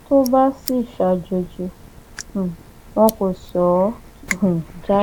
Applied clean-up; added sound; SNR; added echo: none; Crushing; 16 dB; none.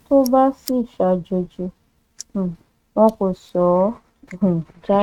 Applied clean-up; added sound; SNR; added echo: neural mask model RNNoise.